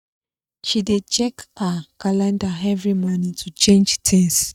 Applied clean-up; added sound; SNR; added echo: neural mask model DeepFilterNet 3.